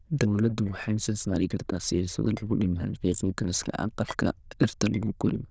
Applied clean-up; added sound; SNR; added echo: neural diffusion model UNIVERSE++.